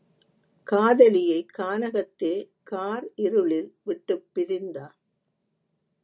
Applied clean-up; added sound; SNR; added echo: none; none; none; none.